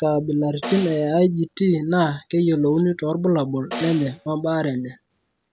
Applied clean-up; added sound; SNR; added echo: none; Snare drum; 14 dB; none.